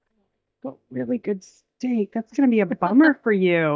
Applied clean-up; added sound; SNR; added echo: neural mask model DeepFilterNet 3.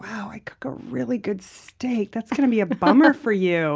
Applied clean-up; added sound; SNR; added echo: none; none; none; none.